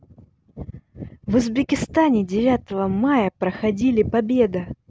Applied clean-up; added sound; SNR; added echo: none; none; none; none.